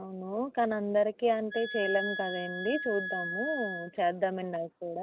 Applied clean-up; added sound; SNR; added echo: none; Wind instrument, woodwind instrument; 6 dB; none.